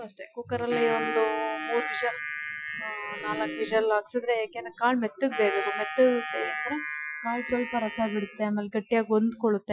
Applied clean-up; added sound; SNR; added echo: classical method Wiener filter.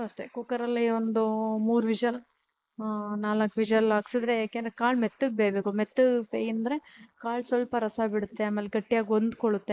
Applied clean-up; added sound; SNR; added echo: neural mask model Resemble Enhance denoiser.